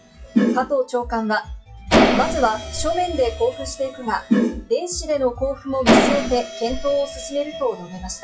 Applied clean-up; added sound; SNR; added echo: classical method WPE with log-MMSE.